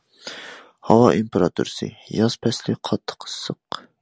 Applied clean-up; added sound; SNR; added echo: none; none; none; none.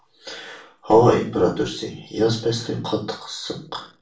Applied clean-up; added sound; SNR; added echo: none; none; none; reverberation time 0.3 s.